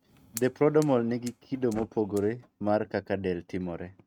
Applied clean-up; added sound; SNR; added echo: neural mask model RNNoise.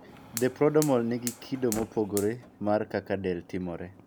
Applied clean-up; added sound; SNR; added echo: none; Fire; 14 dB; none.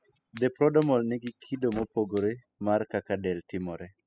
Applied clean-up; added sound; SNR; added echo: classical method spectral subtraction.